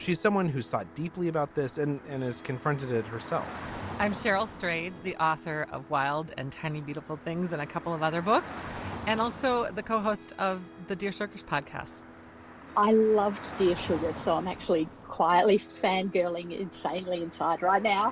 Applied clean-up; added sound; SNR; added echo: none; Traffic noise, roadway noise / Car; 15 dB; none.